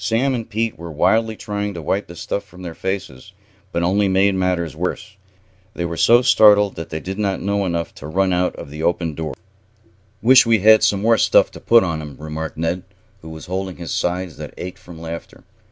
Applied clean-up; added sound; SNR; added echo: none; none; none; none.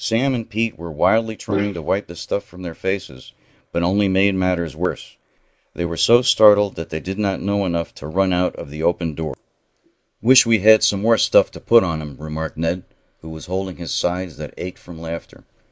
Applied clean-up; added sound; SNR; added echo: neural mask model Resemble Enhance denoiser.